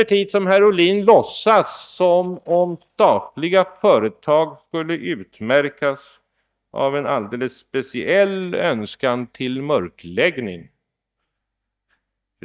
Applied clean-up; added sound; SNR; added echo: neural mask model DeepFilterNet 3.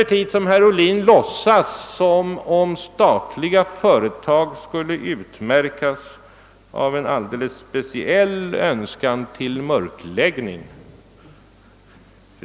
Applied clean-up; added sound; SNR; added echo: none; none; none; none.